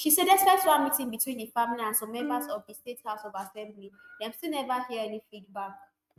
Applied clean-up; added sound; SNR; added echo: neural mask model RNNoise.